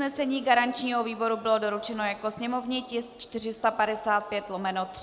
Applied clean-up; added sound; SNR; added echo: none; none; none; none.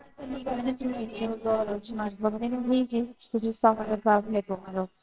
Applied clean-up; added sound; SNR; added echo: neural separator model SepFormer WHAMR!.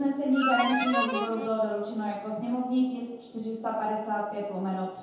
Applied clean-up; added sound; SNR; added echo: none; Harmonica; 1 dB; reverberation time 0.8 s.